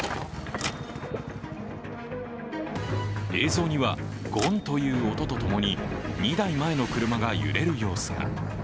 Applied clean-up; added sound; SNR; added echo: none; Typewriter; 16 dB; none.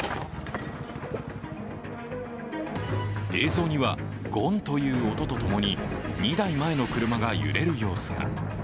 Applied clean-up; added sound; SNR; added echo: none; none; none; none.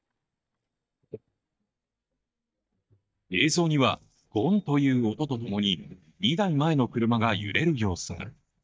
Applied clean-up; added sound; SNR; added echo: neural mask model DeepFilterNet 3.